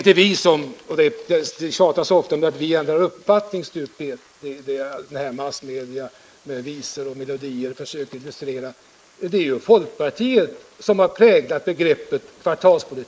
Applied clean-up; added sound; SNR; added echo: neural mask model Resemble Enhance denoiser.